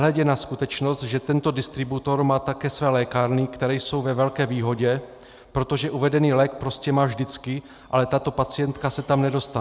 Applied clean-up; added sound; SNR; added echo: none; none; none; none.